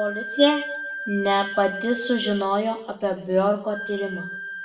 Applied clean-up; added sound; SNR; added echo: none; Wind instrument, woodwind instrument; 10 dB; reverberation time 0.6 s.